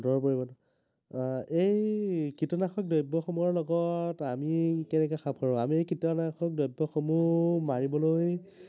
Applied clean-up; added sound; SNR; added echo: none; none; none; none.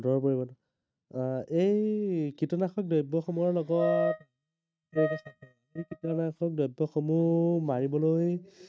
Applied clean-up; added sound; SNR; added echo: neural mask model RNNoise.